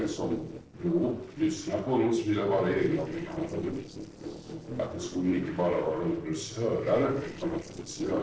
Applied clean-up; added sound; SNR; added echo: neural separator model SepFormer DNS4.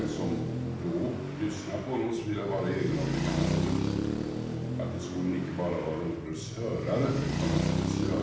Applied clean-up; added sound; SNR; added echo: none; Traffic noise, roadway noise; -1 dB; reverberation time 0.9 s.